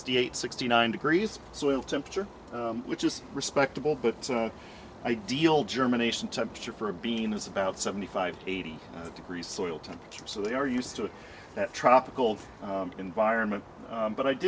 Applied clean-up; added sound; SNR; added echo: none; none; none; none.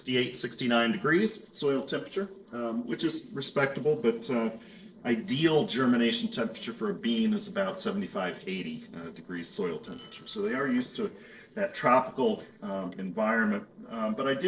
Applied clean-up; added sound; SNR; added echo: neural separator model SepFormer DNS4.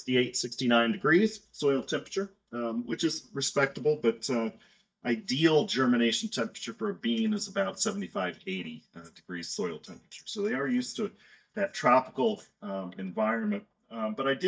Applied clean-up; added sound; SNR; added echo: neural mask model DeepFilterNet 3.